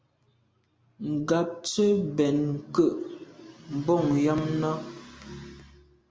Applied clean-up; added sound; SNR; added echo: none; none; none; none.